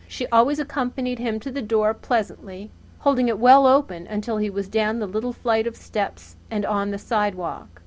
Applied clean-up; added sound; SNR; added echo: none; none; none; none.